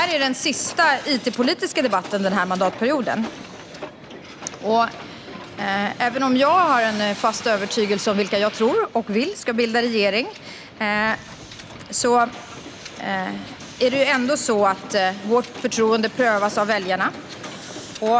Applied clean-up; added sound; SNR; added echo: none; Hiss; 15 dB; none.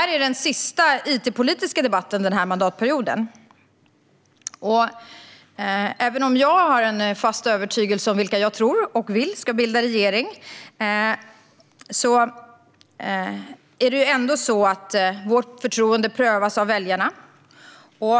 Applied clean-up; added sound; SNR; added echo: none; none; none; none.